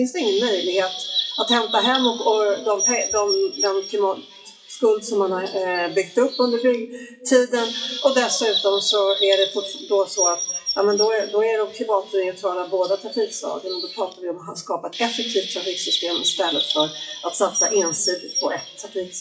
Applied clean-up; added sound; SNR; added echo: classical method WPE with log-MMSE.